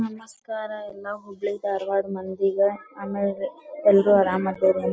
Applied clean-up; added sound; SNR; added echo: none; none; none; none.